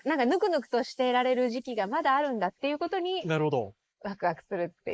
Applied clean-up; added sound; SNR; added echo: neural mask model Resemble Enhance denoiser.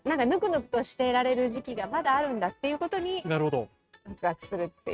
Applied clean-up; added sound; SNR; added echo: neural mask model RNNoise.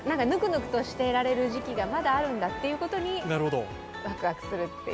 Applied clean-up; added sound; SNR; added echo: none; Waves, surf; 15 dB; none.